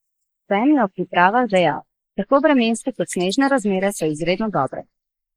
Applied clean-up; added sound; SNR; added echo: neural mask model Resemble Enhance denoiser.